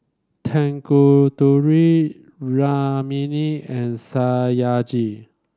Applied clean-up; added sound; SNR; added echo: none; none; none; none.